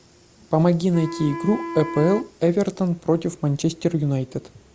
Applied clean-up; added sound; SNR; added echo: none; Wind instrument, woodwind instrument; 11 dB; none.